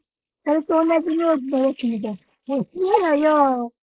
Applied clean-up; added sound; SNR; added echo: neural mask model Resemble Enhance denoiser.